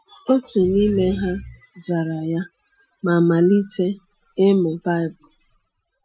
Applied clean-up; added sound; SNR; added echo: classical method Wiener filter.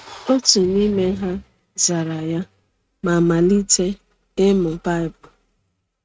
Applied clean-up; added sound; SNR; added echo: neural mask model RNNoise.